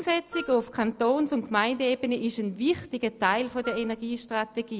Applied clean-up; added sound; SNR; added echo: none; Wind instrument, woodwind instrument; 15 dB; none.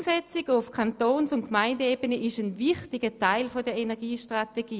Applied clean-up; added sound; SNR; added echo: none; none; none; none.